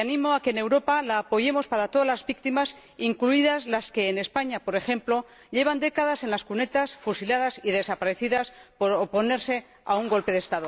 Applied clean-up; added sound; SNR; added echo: none; none; none; none.